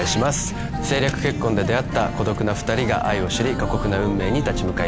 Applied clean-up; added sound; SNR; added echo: none; Car; 5 dB; none.